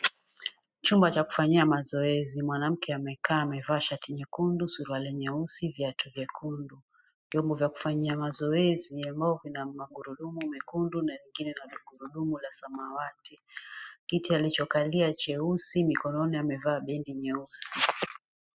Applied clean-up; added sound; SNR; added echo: classical method spectral subtraction.